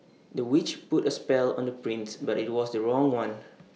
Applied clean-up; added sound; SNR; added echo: none; none; none; none.